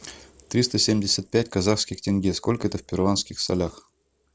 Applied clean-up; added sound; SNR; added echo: none; none; none; none.